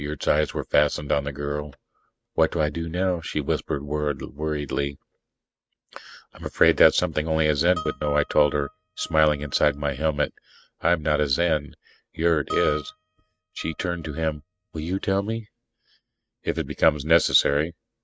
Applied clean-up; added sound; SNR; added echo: neural mask model RNNoise.